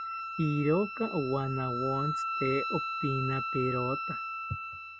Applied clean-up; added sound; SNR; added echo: none; Wind instrument, woodwind instrument; 3 dB; none.